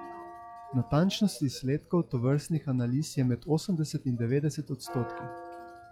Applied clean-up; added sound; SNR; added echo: classical method log-MMSE.